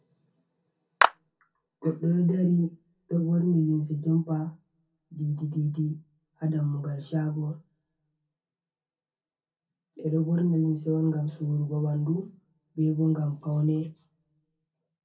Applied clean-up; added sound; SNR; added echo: none; Clapping; 0 dB; reverberation time 0.3 s.